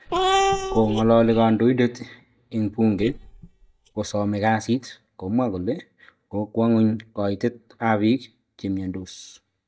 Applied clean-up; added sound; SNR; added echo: neural mask model DeepFilterNet 3.